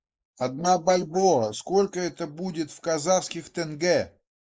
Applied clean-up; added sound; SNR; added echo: neural mask model Resemble Enhance denoiser.